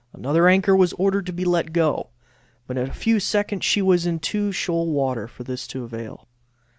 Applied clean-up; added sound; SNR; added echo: none; none; none; none.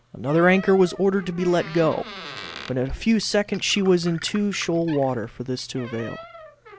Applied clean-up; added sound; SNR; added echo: none; Door + Glass; 18 dB; none.